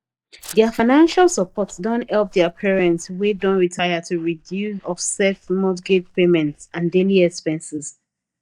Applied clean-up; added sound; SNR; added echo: neural mask model DeepFilterNet 3.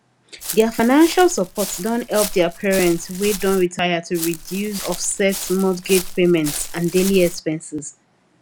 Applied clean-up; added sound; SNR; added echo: none; Walk, footsteps; 10 dB; none.